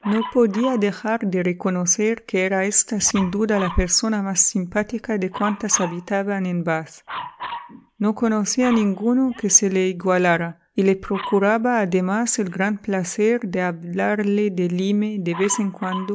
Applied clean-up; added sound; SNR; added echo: none; Dog; 17 dB; none.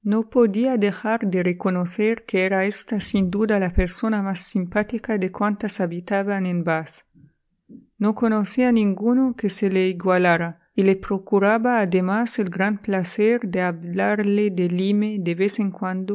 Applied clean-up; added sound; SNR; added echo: none; none; none; none.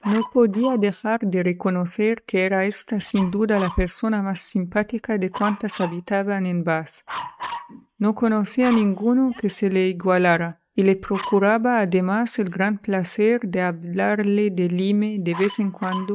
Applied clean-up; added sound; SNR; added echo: neural mask model RNNoise.